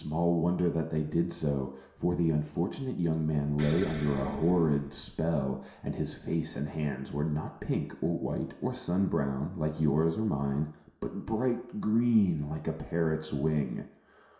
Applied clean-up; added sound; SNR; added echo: none; Explosion; 14 dB; reverberation time 0.7 s.